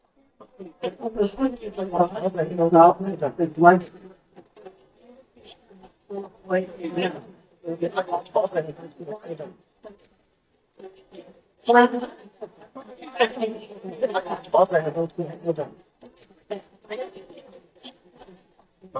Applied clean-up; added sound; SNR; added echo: neural mask model DeepFilterNet 3.